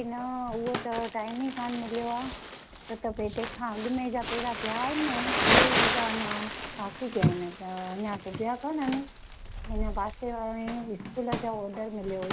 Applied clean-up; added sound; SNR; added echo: none; Crumpling, crinkling; 0 dB; none.